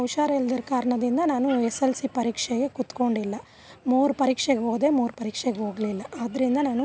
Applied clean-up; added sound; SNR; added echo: none; none; none; none.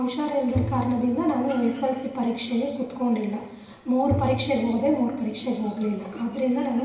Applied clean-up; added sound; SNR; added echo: none; Bowed string instrument; 10 dB; reverberation time 1.1 s.